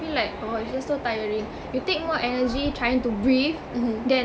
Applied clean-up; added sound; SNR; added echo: none; none; none; none.